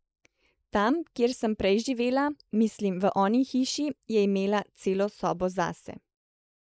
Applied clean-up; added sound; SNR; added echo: neural mask model Resemble Enhance denoiser.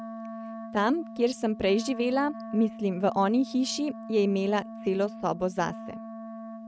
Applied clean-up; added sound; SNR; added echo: neural mask model RNNoise.